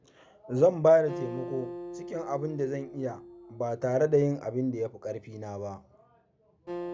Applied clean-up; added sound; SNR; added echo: none; Acoustic guitar; 14 dB; none.